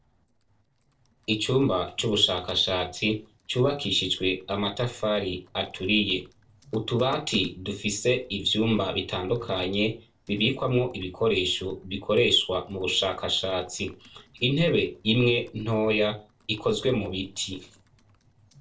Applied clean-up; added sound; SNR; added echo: neural separator model SepFormer DNS4.